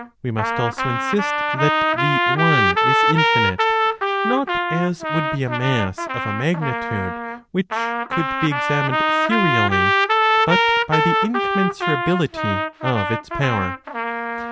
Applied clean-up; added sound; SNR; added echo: none; Trumpet; -3 dB; none.